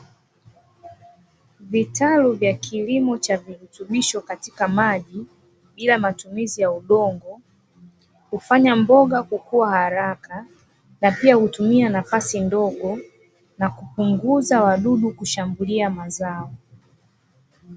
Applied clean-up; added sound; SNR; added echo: none; none; none; none.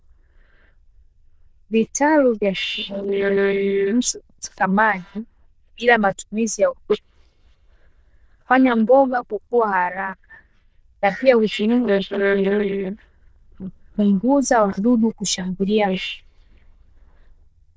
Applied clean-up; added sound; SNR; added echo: neural diffusion model UNIVERSE++.